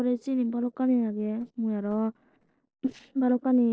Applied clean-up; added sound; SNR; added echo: neural separator model SepFormer DNS4.